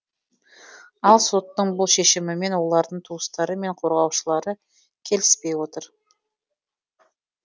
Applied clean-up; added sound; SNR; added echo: none; none; none; none.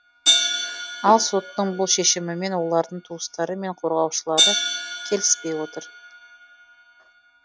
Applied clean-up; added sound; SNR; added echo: none; Hi-hat; 3 dB; none.